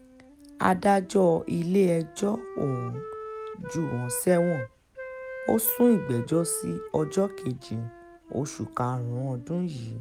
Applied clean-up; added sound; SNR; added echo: none; Wind instrument, woodwind instrument; 13 dB; none.